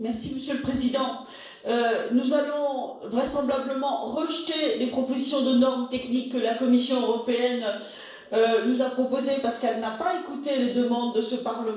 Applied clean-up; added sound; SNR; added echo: neural separator model SepFormer DNS4.